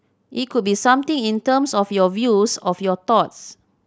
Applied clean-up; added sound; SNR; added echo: none; none; none; none.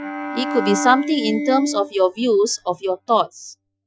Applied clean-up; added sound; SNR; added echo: classical method Wiener filter.